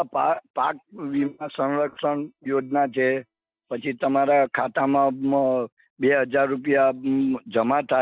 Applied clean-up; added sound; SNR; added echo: neural mask model DeepFilterNet 3.